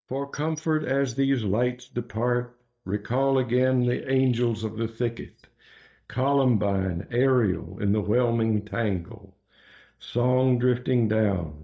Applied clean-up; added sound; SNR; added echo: neural mask model DeepFilterNet 3.